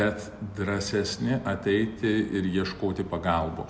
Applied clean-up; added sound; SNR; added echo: none; none; none; none.